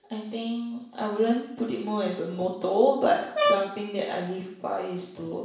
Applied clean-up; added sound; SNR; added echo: none; Brass instrument; 0 dB; reverberation time 0.7 s.